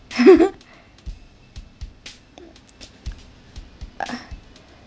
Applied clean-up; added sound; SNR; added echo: none; Drum kit; 18 dB; none.